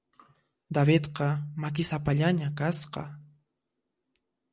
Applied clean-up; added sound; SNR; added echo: none; none; none; none.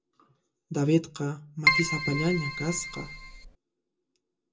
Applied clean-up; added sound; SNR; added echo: none; Keyboard (musical); -2 dB; reverberation time 0.2 s.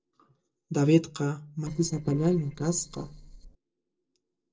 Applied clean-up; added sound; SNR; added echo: neural separator model SepFormer DNS4.